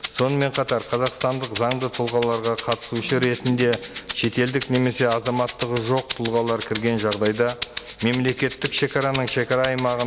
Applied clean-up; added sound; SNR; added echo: none; Rattle (instrument); 12 dB; none.